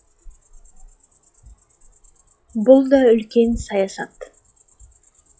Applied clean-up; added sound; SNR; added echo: classical method log-MMSE.